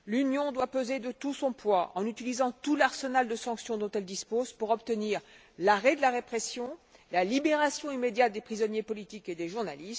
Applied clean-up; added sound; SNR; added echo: none; none; none; none.